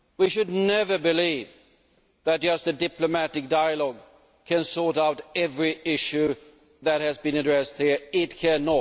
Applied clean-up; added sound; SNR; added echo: none; none; none; none.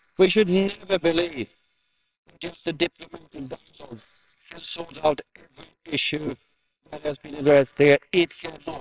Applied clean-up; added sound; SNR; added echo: neural separator model SepFormer WHAMR!.